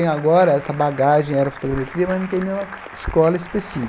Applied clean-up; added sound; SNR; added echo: none; Applause; 16 dB; none.